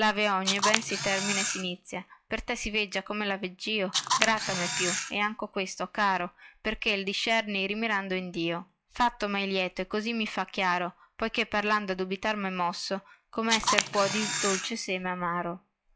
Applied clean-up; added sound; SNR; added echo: classical method log-MMSE.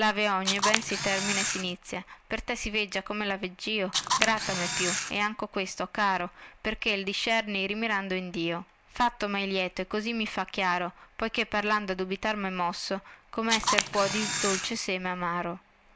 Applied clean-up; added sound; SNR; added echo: none; Camera; 0 dB; none.